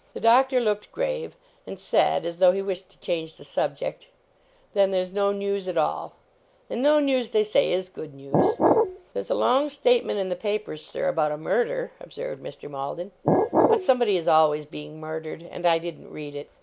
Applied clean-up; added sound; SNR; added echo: none; Glass; -3 dB; none.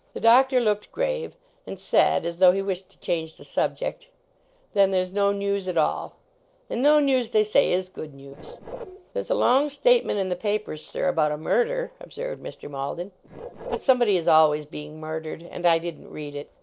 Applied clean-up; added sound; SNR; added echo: neural separator model SepFormer DNS4.